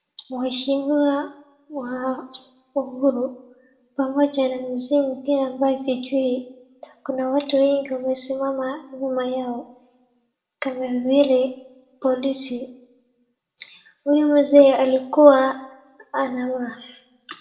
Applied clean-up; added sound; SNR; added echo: none; none; none; reverberation time 0.5 s.